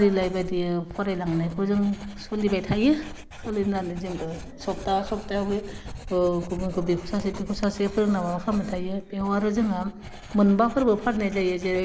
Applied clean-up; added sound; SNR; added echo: none; Writing; 13 dB; none.